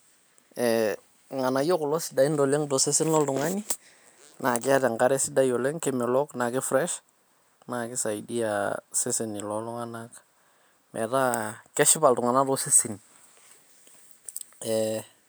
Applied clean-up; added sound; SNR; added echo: none; none; none; none.